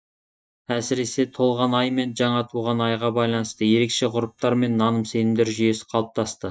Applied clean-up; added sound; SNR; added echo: neural mask model DeepFilterNet 3.